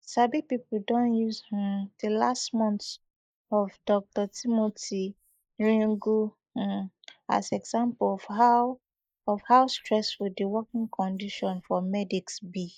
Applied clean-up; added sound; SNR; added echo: neural mask model Resemble Enhance denoiser.